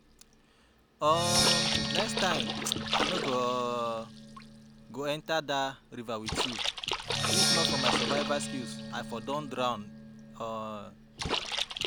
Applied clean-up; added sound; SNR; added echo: none; Percussion + Splash, splatter; -2 dB; none.